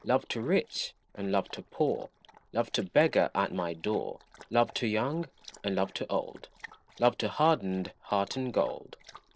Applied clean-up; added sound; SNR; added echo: neural separator model SepFormer DNS4.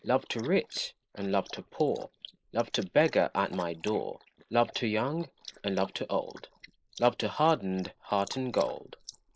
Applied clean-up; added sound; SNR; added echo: neural mask model Resemble Enhance denoiser.